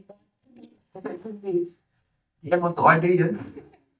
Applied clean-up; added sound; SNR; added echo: neural mask model DeepFilterNet 3.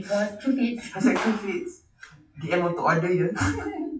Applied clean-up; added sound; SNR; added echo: classical method WPE with log-MMSE.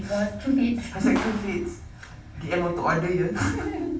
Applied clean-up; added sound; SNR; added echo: none; Clapping; 14 dB; reverberation time 0.4 s.